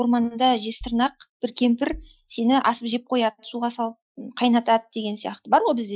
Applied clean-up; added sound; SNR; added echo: classical method Wiener filter.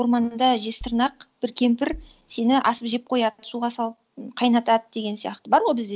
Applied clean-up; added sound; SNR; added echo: none; Bass drum; 18 dB; none.